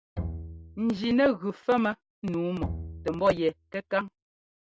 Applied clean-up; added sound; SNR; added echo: none; Bowed string instrument; 11 dB; none.